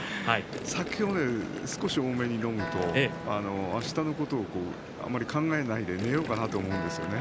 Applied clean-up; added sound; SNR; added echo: none; Gurgling + Acoustic guitar; 10 dB; none.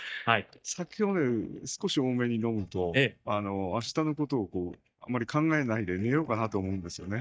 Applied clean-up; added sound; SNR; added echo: neural mask model DeepFilterNet 3.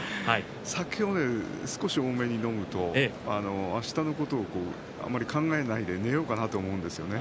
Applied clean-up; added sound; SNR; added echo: none; none; none; none.